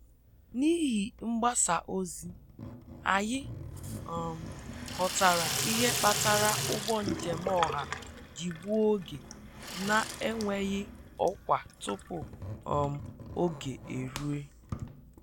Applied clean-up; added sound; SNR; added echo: none; Sink (filling or washing) / Water tap, faucet; 6 dB; none.